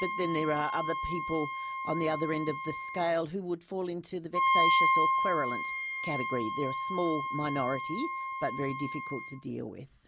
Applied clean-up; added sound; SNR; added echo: none; Wind instrument, woodwind instrument; -2 dB; none.